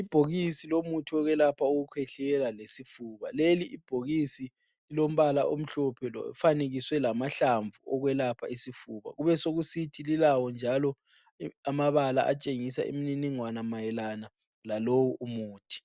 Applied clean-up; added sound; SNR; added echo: none; none; none; none.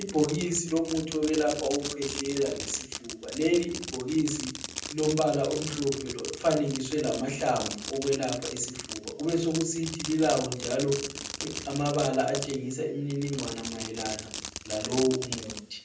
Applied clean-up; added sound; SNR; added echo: none; Fireworks; 9 dB; reverberation time 0.6 s.